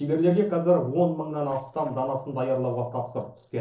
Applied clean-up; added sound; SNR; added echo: neural separator model SepFormer DNS4.